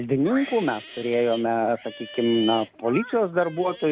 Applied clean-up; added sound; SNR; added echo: none; Livestock, farm animals, working animals; 15 dB; none.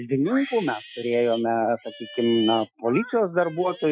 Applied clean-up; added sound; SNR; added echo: classical method Wiener filter.